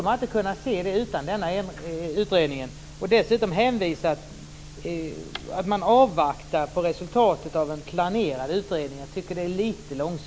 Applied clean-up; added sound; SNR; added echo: none; none; none; none.